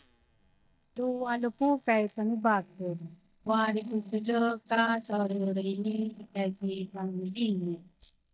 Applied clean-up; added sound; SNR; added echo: neural mask model DeepFilterNet 3.